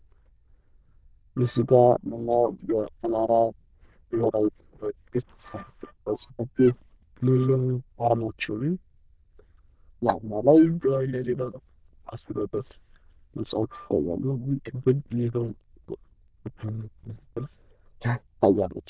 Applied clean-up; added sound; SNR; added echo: neural diffusion model UNIVERSE++.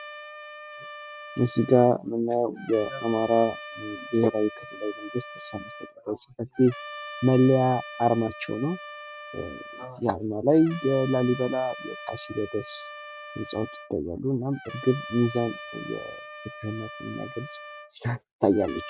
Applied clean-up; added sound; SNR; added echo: none; Trumpet; 14 dB; none.